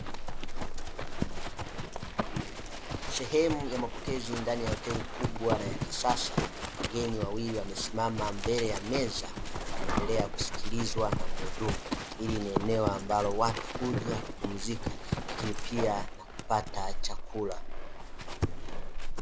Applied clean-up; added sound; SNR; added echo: none; Livestock, farm animals, working animals; -2 dB; none.